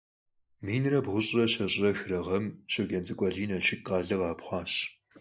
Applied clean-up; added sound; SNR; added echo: neural mask model Resemble Enhance denoiser.